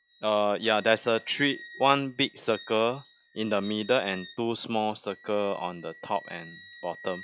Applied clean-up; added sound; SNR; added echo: classical method log-MMSE.